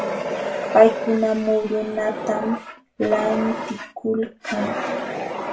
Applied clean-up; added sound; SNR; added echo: none; Fire; 6 dB; reverberation time 0.2 s.